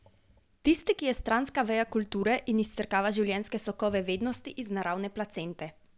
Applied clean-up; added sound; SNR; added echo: none; none; none; none.